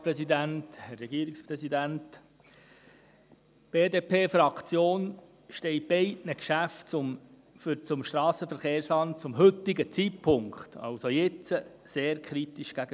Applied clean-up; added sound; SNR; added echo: none; none; none; none.